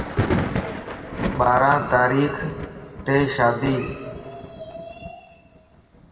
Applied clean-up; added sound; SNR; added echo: none; Thunder; 6 dB; reverberation time 1.7 s.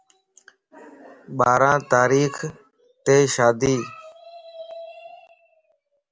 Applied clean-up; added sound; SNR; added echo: none; none; none; none.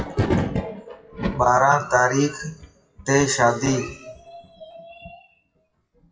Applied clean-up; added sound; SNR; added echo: classical method WPE with log-MMSE.